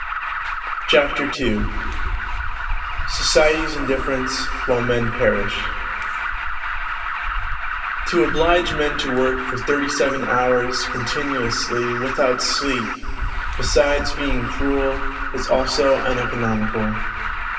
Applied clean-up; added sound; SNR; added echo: none; Alarm; 2 dB; reverberation time 1.8 s.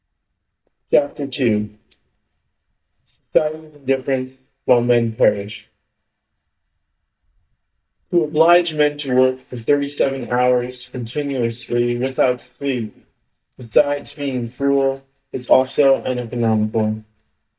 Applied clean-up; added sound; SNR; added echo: neural mask model DeepFilterNet 3.